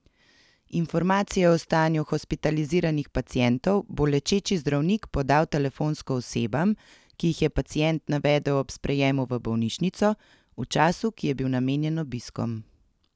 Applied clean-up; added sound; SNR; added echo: none; none; none; none.